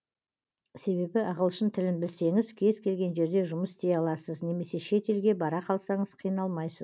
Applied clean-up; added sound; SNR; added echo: none; none; none; none.